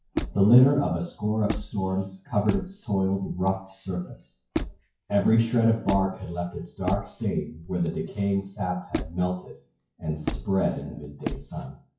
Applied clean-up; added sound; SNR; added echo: classical method WPE with log-MMSE.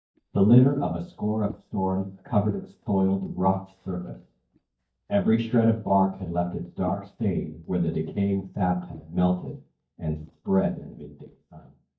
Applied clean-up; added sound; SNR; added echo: neural mask model DeepFilterNet 3.